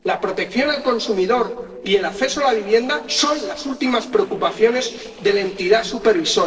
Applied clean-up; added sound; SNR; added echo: neural separator model SepFormer DNS4.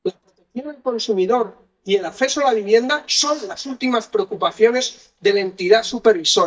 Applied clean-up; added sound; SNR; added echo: neural mask model DeepFilterNet 3.